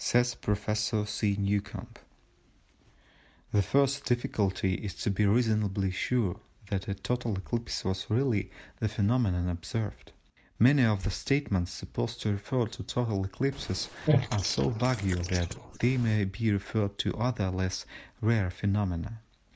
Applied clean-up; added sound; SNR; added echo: neural mask model Resemble Enhance denoiser.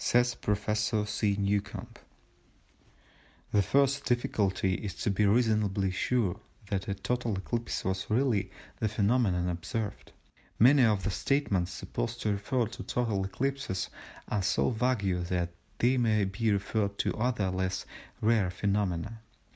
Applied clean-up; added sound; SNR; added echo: none; none; none; none.